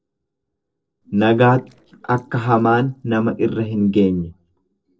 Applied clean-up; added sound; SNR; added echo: neural separator model SepFormer DNS4.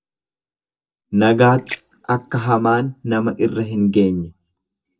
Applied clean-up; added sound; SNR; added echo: neural mask model DeepFilterNet 3.